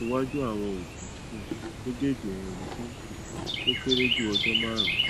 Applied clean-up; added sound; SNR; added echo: none; Chirp, tweet; -1 dB; none.